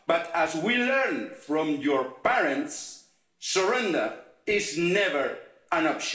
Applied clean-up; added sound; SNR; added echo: none; none; none; reverberation time 0.5 s.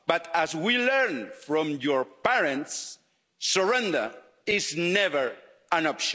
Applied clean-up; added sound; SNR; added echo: none; none; none; none.